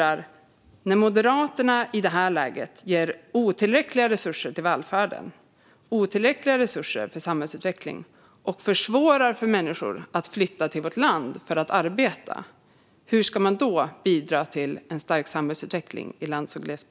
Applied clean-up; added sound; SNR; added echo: none; none; none; none.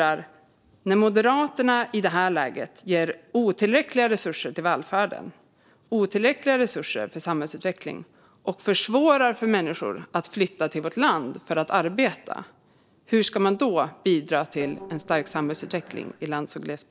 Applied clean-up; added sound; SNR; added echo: neural separator model SepFormer DNS4.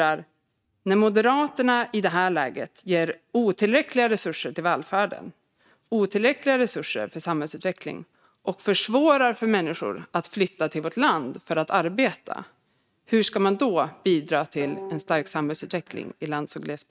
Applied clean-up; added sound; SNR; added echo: neural mask model RNNoise.